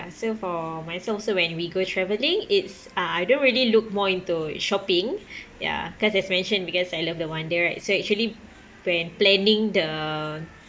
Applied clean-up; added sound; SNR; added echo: none; none; none; none.